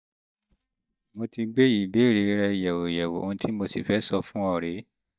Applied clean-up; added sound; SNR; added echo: neural mask model DeepFilterNet 3.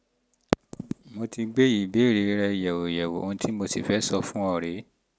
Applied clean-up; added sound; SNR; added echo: none; none; none; none.